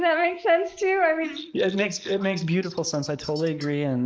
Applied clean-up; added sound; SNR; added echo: neural mask model Resemble Enhance denoiser.